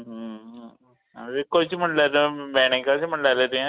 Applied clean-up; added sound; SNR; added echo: none; none; none; none.